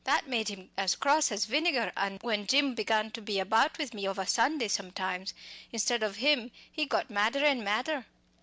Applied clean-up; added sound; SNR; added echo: none; none; none; none.